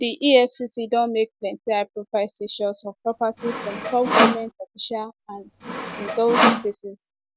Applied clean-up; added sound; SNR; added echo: none; Sawing; -1 dB; none.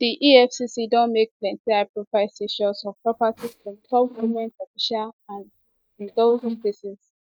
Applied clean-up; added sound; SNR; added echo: neural mask model DeepFilterNet 3.